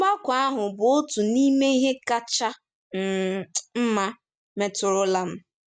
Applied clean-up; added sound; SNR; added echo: none; none; none; none.